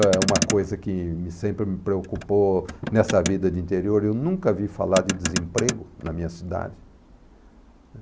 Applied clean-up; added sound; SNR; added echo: none; Motor vehicle (road); 8 dB; none.